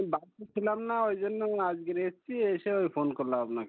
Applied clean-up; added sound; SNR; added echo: neural mask model Resemble Enhance denoiser.